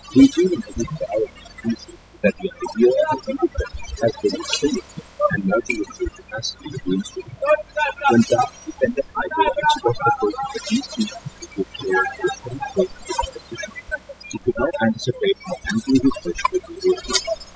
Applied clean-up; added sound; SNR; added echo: classical method spectral subtraction.